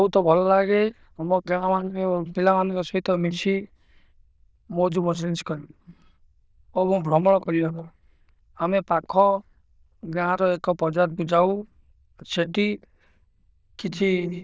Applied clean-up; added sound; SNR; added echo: neural diffusion model UNIVERSE++.